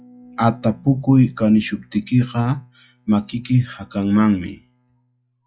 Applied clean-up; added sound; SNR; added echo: classical method log-MMSE.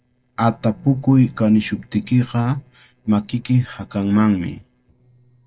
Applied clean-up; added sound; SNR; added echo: neural separator model SepFormer DNS4.